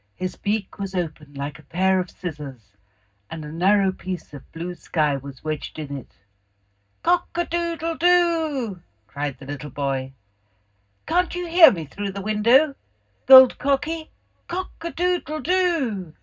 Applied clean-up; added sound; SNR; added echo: none; none; none; reverberation time 0.4 s.